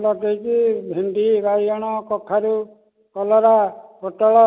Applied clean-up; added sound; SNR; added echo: none; none; none; none.